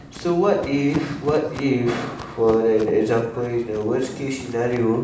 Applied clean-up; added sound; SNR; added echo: none; Walk, footsteps; 19 dB; reverberation time 0.7 s.